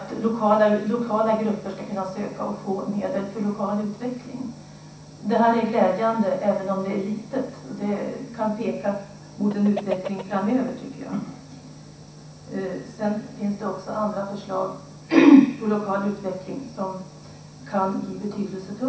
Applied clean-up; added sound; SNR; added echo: none; Chicken, rooster; 12 dB; reverberation time 0.7 s.